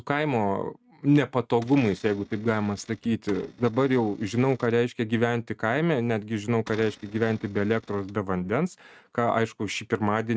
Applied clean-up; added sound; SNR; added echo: neural mask model RNNoise.